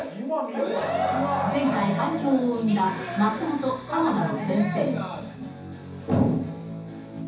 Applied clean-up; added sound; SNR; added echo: none; none; none; reverberation time 0.7 s.